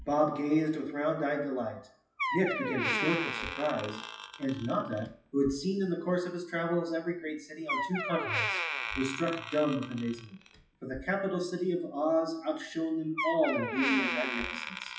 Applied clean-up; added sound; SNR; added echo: classical method WPE with log-MMSE.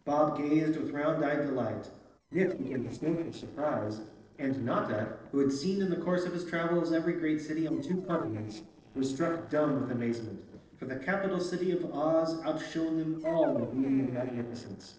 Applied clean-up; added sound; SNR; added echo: neural separator model SepFormer DNS4.